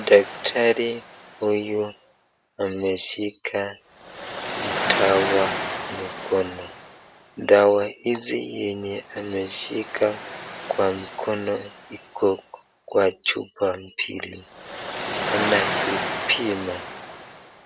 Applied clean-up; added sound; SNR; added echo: none; Waves, surf; 7 dB; none.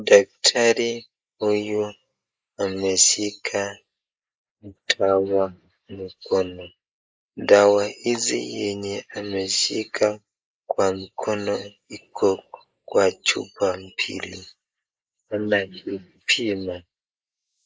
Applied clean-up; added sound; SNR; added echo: neural mask model Resemble Enhance denoiser.